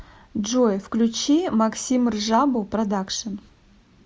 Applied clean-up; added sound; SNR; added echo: none; none; none; none.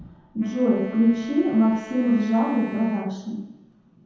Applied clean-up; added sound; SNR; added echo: none; Wind instrument, woodwind instrument; 18 dB; reverberation time 0.9 s.